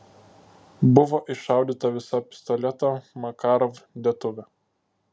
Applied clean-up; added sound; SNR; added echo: none; none; none; none.